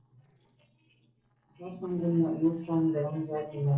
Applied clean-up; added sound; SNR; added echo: neural separator model SepFormer DNS4.